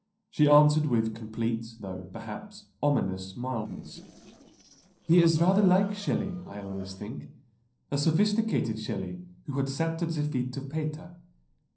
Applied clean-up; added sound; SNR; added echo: neural separator model SepFormer DNS4.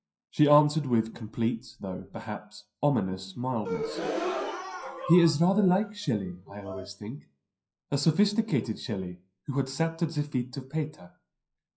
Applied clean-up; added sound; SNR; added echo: classical method WPE with log-MMSE.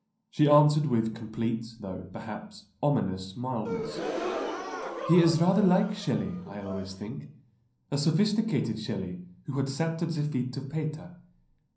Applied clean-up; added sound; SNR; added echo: none; Gasp; 8 dB; reverberation time 0.6 s.